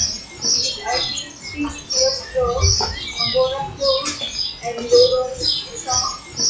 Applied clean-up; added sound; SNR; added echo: classical method WPE with log-MMSE.